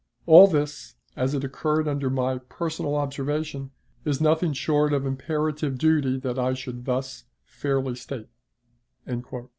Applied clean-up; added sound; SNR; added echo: none; none; none; none.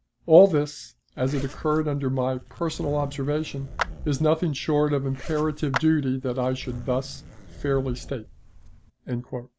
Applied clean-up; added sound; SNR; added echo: none; Clapping + Zipper (clothing); 12 dB; none.